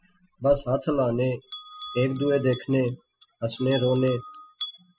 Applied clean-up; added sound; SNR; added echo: classical method spectral subtraction.